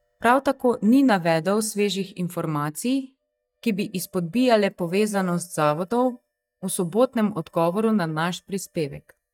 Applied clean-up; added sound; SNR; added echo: neural mask model DeepFilterNet 3.